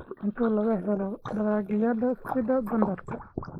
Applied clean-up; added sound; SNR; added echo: neural mask model Resemble Enhance denoiser.